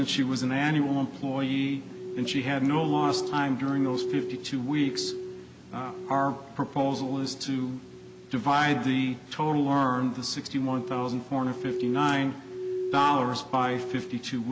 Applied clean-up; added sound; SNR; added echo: none; Glass; 10 dB; none.